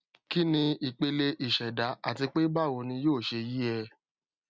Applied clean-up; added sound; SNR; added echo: none; none; none; none.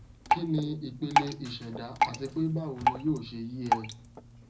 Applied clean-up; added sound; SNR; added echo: none; Drip; -2 dB; reverberation time 0.4 s.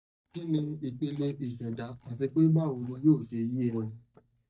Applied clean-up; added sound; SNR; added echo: neural mask model DeepFilterNet 3.